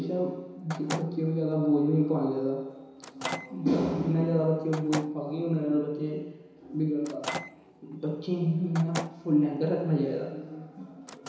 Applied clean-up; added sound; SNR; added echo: none; Microwave oven; 14 dB; reverberation time 1.0 s.